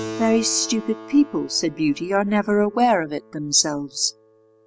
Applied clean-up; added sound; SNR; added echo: none; Keyboard (musical); 16 dB; none.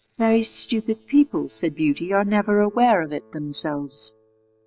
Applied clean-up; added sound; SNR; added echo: neural separator model SepFormer DNS4.